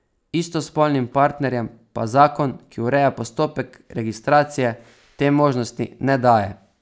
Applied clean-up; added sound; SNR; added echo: none; none; none; none.